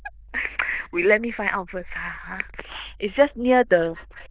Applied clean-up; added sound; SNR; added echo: neural diffusion model UNIVERSE++.